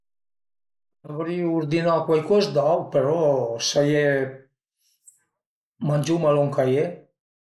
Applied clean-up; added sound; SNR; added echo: neural mask model Resemble Enhance denoiser.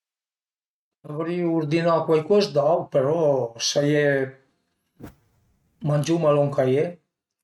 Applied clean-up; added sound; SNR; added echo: neural mask model RNNoise.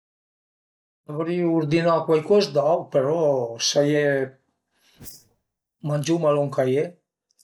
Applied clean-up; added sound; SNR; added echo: neural mask model DeepFilterNet 3.